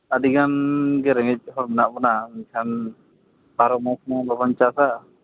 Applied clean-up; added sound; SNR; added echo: none; none; none; none.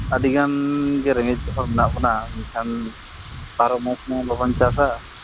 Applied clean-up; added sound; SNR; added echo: none; Wind / Rain; 8 dB; none.